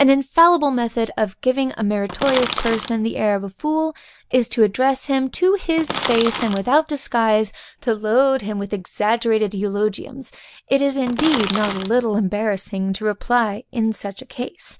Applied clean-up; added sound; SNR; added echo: none; Crackle; 5 dB; none.